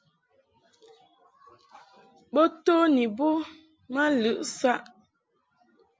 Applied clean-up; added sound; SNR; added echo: none; none; none; none.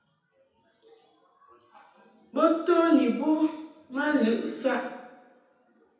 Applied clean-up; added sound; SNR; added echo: none; none; none; reverberation time 0.9 s.